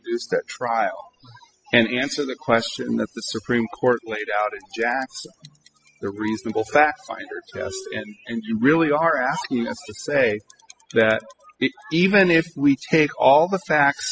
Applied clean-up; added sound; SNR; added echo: classical method spectral subtraction.